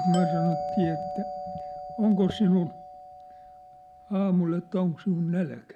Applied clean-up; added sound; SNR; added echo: none; Doorbell; 8 dB; none.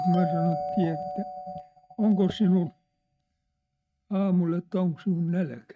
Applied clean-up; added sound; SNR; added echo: neural mask model RNNoise.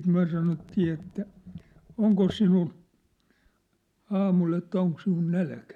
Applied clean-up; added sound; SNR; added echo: none; none; none; none.